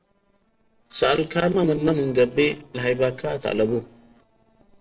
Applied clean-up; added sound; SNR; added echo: neural separator model SepFormer DNS4.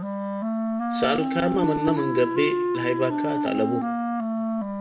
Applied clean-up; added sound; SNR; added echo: none; Wind instrument, woodwind instrument; -1 dB; reverberation time 1.0 s.